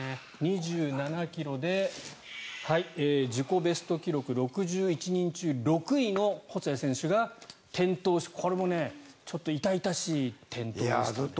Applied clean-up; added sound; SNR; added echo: none; none; none; none.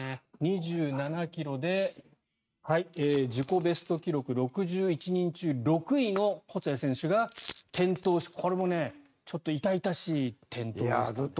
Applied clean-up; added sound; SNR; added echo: neural mask model RNNoise.